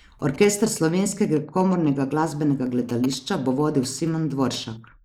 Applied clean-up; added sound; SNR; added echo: neural mask model Resemble Enhance denoiser.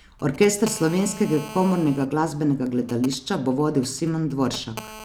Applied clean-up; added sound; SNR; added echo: none; Telephone; 19 dB; none.